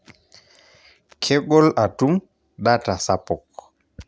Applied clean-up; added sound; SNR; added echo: none; none; none; none.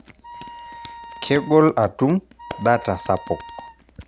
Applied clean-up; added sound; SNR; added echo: none; Wind instrument, woodwind instrument + Hands; 17 dB; none.